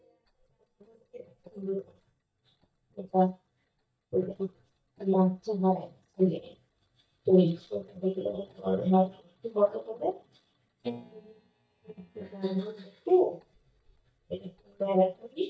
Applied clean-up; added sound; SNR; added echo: neural mask model DeepFilterNet 3.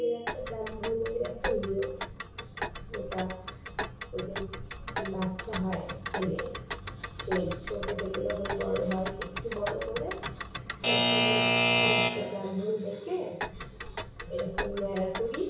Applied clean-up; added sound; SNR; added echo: none; Alarm / Clock; -1 dB; reverberation time 0.6 s.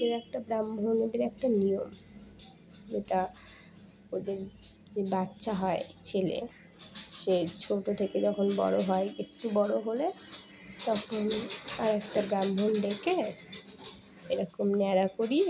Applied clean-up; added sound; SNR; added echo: none; none; none; none.